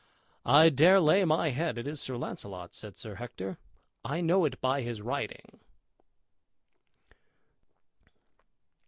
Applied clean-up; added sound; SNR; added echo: none; none; none; none.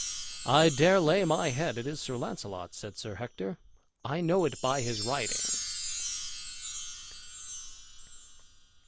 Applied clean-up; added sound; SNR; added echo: none; Chime; 8 dB; none.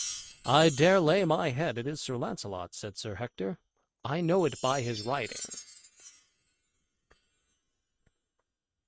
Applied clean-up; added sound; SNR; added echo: neural mask model RNNoise.